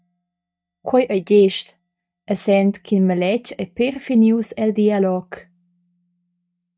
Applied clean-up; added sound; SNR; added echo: neural mask model DeepFilterNet 3.